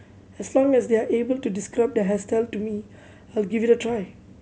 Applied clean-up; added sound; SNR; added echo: none; none; none; none.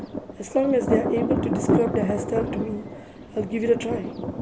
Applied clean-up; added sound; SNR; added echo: none; Thunder; 1 dB; none.